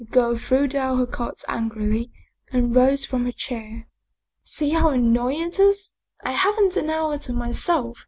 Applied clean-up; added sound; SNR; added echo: none; none; none; none.